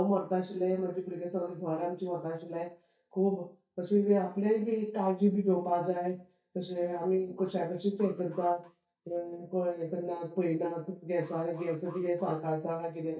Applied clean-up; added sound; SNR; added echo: neural mask model DeepFilterNet 3.